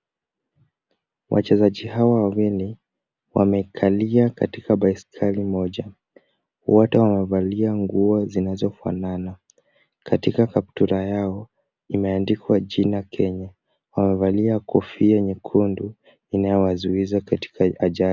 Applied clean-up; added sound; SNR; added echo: none; none; none; none.